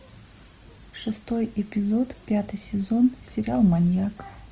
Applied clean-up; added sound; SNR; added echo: none; none; none; none.